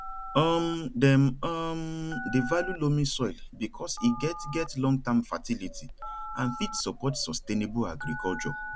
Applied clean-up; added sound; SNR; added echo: none; Telephone; 10 dB; none.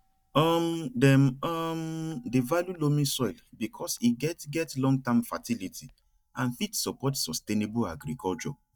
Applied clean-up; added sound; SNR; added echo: neural mask model DeepFilterNet 3.